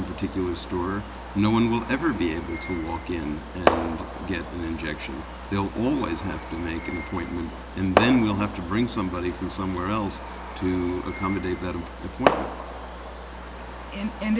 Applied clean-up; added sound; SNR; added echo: none; Fireworks; 5 dB; none.